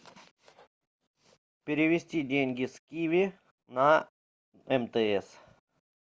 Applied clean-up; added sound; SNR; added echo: none; none; none; none.